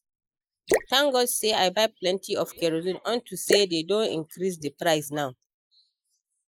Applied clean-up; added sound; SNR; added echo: neural mask model Resemble Enhance denoiser.